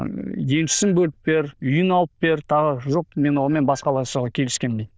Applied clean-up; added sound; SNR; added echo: neural diffusion model UNIVERSE++.